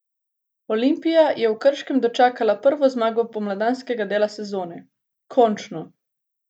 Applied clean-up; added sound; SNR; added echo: none; none; none; none.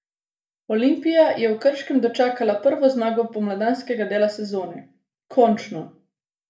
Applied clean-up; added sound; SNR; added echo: none; none; none; reverberation time 0.4 s.